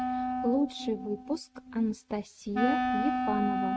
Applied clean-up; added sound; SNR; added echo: neural mask model RNNoise.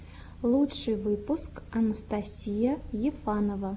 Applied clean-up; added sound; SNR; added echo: none; none; none; none.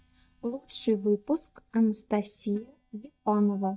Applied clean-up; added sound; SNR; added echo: neural mask model DeepFilterNet 3.